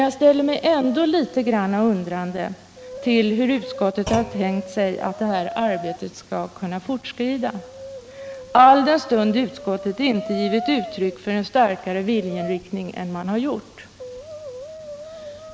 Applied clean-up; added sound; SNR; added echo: none; Thump, thud + Brass instrument; 14 dB; none.